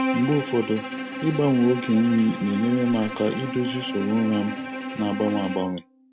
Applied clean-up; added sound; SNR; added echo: none; Bowed string instrument; 8 dB; none.